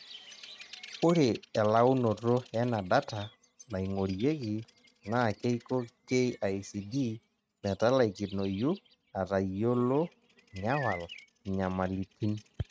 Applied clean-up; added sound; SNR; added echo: neural mask model RNNoise.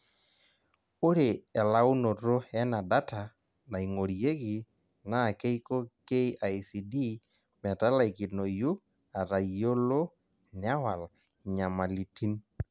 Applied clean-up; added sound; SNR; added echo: none; none; none; none.